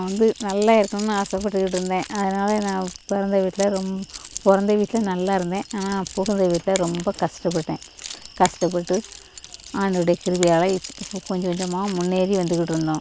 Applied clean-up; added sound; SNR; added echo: none; Finger snapping + Keys jangling; 16 dB; none.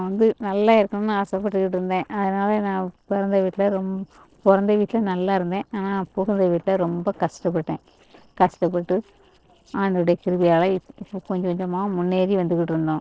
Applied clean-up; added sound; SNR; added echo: neural separator model SepFormer DNS4.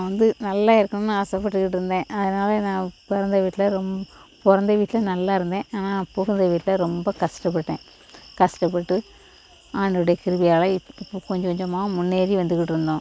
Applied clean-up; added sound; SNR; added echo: none; none; none; none.